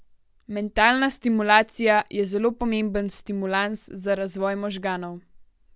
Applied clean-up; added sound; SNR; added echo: none; none; none; none.